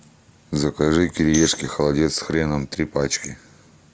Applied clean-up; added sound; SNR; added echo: none; Tambourine; 12 dB; none.